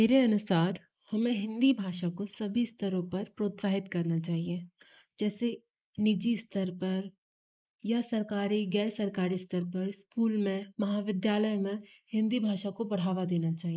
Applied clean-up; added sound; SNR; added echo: neural mask model Resemble Enhance denoiser.